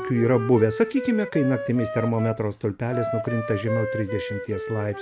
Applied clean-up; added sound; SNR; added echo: none; Wind instrument, woodwind instrument; 7 dB; none.